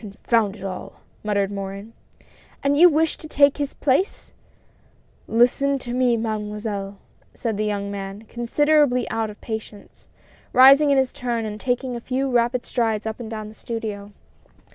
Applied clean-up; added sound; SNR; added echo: none; none; none; none.